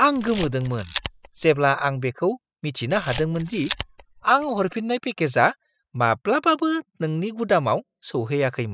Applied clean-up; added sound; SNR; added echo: classical method spectral subtraction.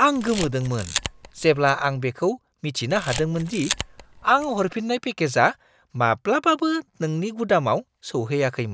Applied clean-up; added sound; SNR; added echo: none; Camera; 11 dB; none.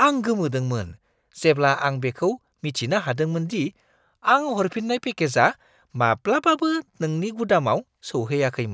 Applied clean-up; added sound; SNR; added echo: none; none; none; none.